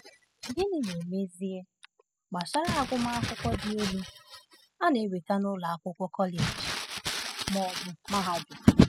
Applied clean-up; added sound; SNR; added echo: classical method spectral subtraction.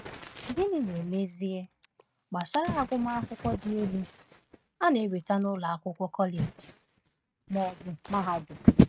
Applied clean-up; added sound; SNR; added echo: neural mask model RNNoise.